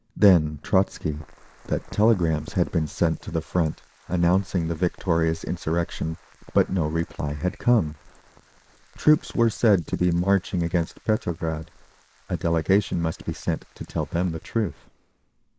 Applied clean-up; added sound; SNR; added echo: neural mask model Resemble Enhance denoiser.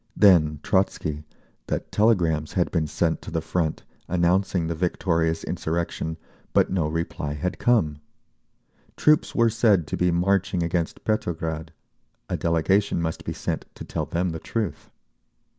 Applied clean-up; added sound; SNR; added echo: none; none; none; none.